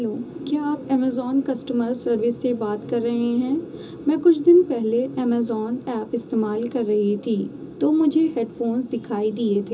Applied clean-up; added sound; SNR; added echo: none; none; none; reverberation time 0.2 s.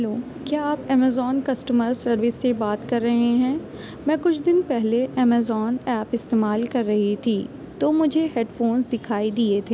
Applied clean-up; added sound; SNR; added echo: none; none; none; none.